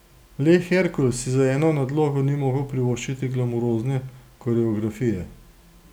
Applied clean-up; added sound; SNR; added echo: none; none; none; none.